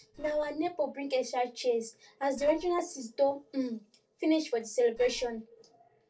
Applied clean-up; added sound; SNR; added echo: neural separator model SepFormer DNS4.